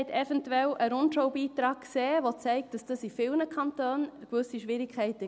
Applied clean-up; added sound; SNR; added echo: none; none; none; none.